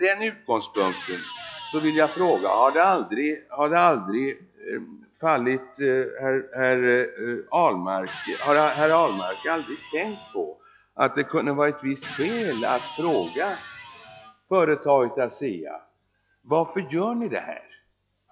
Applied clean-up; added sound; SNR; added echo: classical method log-MMSE.